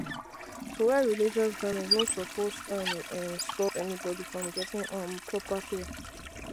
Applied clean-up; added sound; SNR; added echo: none; Toilet flush + Squeak; 6 dB; none.